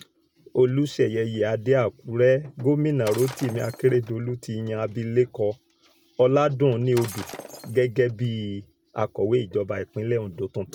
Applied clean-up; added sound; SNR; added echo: none; Shatter; 16 dB; none.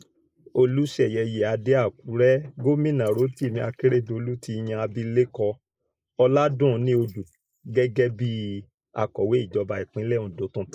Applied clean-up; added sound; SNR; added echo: neural mask model Resemble Enhance denoiser.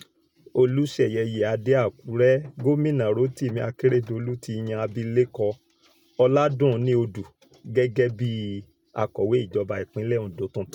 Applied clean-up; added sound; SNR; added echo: none; none; none; none.